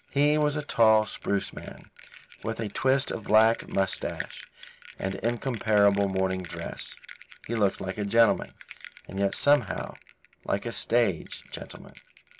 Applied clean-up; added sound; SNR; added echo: none; Bell; 14 dB; none.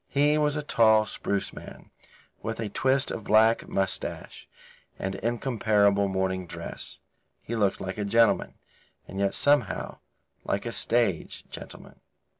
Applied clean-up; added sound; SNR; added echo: none; none; none; none.